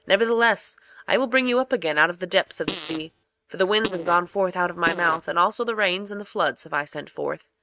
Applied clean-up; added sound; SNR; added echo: neural mask model RNNoise.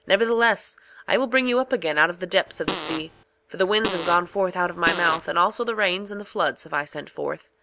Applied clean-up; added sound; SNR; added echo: none; Fart; 7 dB; none.